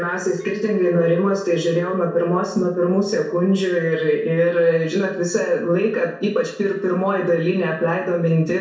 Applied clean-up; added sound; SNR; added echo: neural separator model SepFormer DNS4.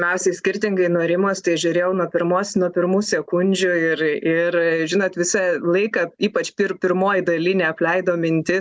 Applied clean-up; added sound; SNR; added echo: none; none; none; none.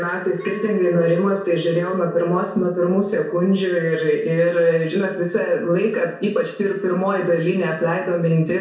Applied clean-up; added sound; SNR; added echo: none; Chink, clink; 20 dB; reverberation time 0.6 s.